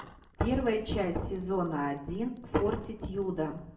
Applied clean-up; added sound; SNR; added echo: none; Bell; 16 dB; reverberation time 0.6 s.